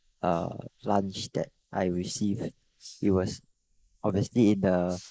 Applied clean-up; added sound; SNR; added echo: neural mask model Resemble Enhance denoiser.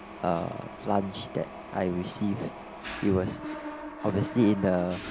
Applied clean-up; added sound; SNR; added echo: none; Mechanisms; 11 dB; none.